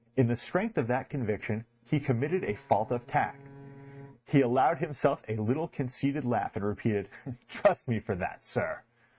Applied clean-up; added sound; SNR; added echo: neural mask model RNNoise.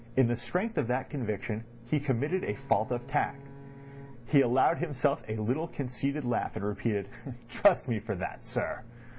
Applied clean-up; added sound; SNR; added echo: none; Bowed string instrument; 19 dB; none.